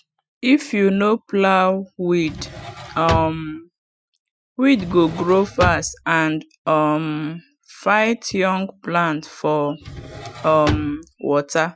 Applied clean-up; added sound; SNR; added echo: classical method Wiener filter.